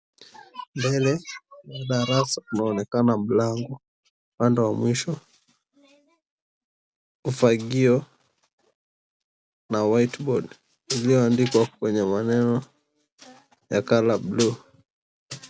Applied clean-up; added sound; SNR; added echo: none; none; none; none.